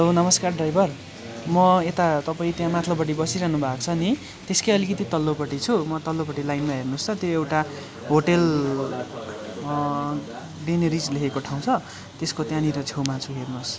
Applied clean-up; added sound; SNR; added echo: none; none; none; none.